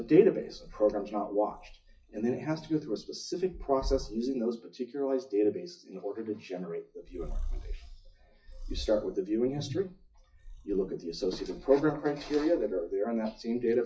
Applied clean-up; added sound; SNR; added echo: classical method WPE with log-MMSE.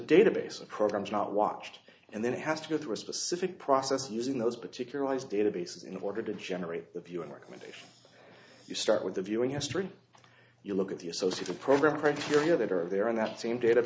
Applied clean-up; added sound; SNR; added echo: none; none; none; none.